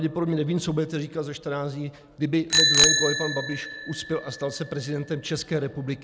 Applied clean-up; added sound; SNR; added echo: none; Bicycle bell; 0 dB; none.